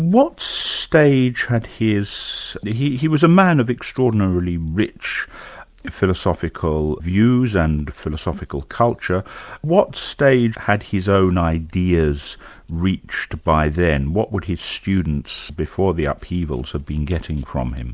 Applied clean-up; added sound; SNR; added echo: none; none; none; none.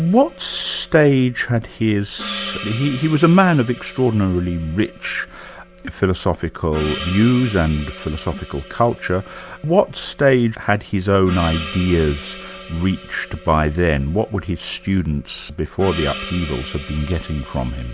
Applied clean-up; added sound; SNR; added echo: none; Gong; 15 dB; none.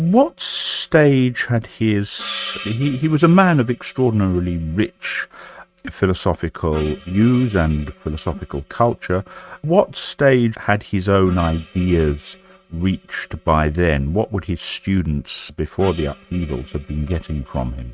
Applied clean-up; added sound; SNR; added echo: neural mask model RNNoise.